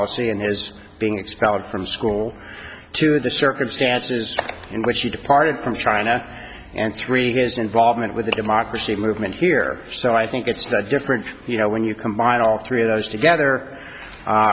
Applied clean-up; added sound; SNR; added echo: none; none; none; none.